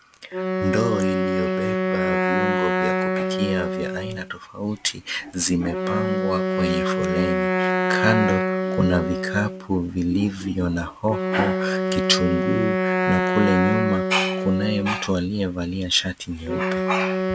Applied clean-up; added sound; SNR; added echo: none; Wind instrument, woodwind instrument; -1 dB; none.